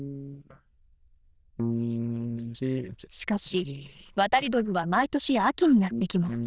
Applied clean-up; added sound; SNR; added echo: neural diffusion model UNIVERSE++.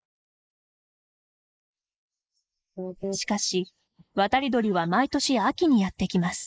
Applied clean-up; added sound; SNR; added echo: neural mask model Resemble Enhance denoiser.